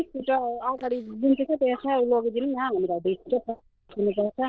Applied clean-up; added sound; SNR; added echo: neural diffusion model UNIVERSE++.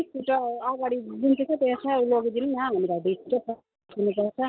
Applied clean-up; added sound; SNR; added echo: none; none; none; none.